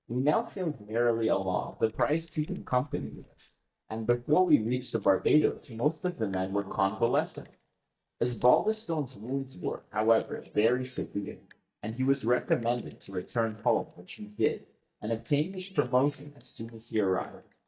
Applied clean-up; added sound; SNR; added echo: neural mask model DeepFilterNet 3.